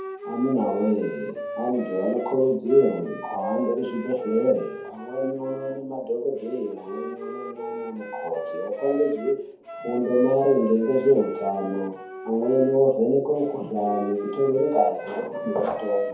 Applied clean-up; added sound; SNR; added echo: none; Wind instrument, woodwind instrument; 11 dB; reverberation time 0.6 s.